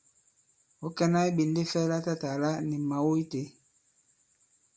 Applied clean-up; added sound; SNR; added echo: none; none; none; none.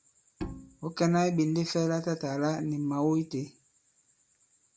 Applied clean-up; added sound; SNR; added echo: none; Bowed string instrument; 13 dB; none.